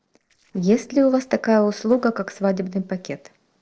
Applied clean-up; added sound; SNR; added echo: neural separator model SepFormer DNS4.